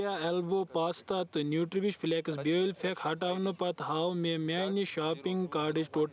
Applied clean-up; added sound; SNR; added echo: none; none; none; none.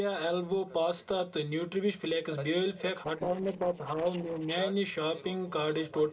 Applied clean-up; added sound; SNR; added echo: neural separator model SepFormer DNS4.